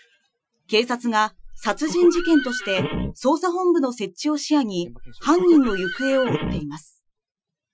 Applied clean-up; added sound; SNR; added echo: classical method Wiener filter.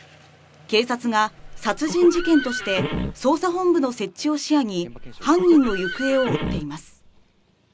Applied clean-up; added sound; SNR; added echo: none; Livestock, farm animals, working animals; 9 dB; none.